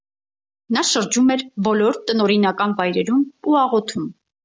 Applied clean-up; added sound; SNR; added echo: none; none; none; none.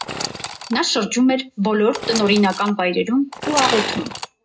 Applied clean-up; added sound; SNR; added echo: none; Sawing / Engine; 9 dB; reverberation time 0.2 s.